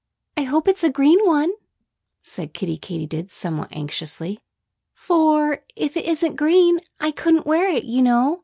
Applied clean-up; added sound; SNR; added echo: none; none; none; none.